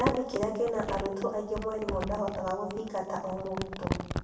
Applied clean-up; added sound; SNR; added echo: none; Crumpling, crinkling; 4 dB; reverberation time 0.9 s.